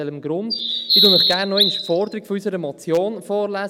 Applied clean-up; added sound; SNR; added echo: none; Bird vocalization, bird call, bird song; -4 dB; none.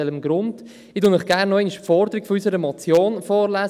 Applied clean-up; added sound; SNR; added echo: none; none; none; none.